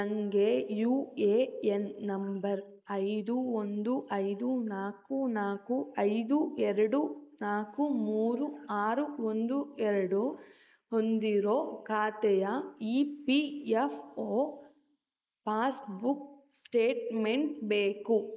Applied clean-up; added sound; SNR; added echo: neural mask model Resemble Enhance denoiser.